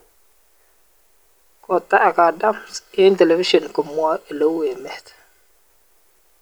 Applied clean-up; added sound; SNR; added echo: none; none; none; none.